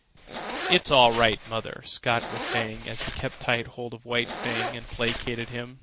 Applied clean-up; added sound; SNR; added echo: none; Zipper (clothing); 7 dB; none.